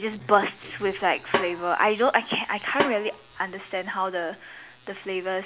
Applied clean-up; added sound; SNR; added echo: none; Snare drum; 7 dB; none.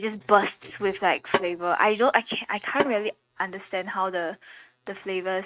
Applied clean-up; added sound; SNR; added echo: neural mask model RNNoise.